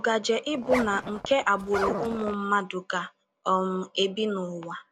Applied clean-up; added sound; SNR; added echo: none; Zipper (clothing); 6 dB; none.